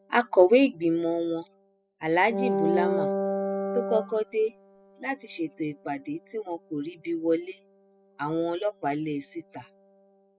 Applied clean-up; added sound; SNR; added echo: classical method spectral subtraction.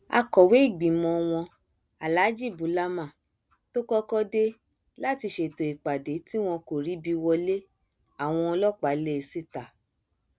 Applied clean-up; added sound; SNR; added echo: none; none; none; none.